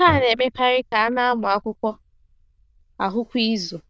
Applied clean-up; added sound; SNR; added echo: neural diffusion model UNIVERSE++.